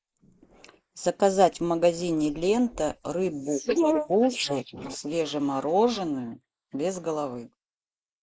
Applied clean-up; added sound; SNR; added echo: neural mask model Resemble Enhance denoiser.